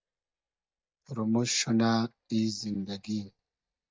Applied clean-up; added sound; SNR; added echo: neural mask model DeepFilterNet 3.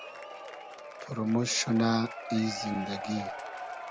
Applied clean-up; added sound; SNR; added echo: none; Applause / Crowd / Cheering; 9 dB; none.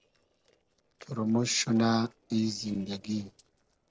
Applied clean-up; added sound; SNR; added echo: neural separator model SepFormer DNS4.